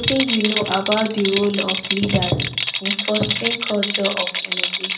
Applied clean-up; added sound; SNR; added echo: none; Rattle; 2 dB; reverberation time 0.4 s.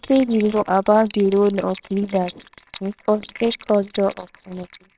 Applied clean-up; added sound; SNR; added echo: neural separator model SepFormer WHAMR!.